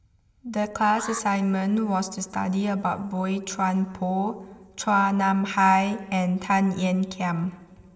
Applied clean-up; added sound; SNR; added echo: none; Alarm; 17 dB; reverberation time 2.4 s.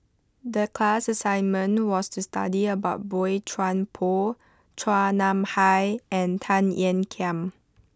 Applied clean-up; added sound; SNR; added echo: none; none; none; none.